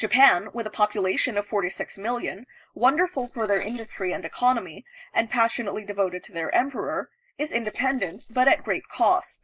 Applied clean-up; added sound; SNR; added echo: neural mask model Resemble Enhance denoiser.